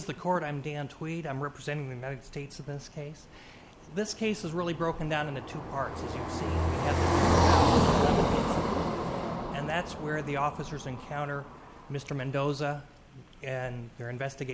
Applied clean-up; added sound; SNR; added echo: none; Car passing by; -3 dB; none.